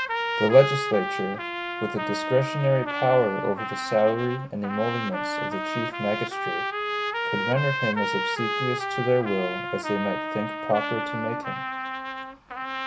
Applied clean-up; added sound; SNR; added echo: none; Trumpet; 3 dB; none.